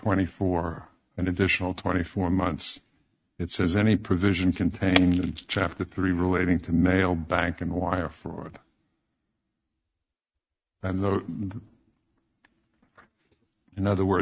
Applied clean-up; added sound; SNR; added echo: neural mask model RNNoise.